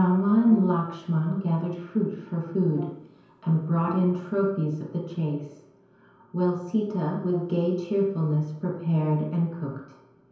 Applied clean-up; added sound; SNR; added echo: none; Brass instrument; 18 dB; reverberation time 0.9 s.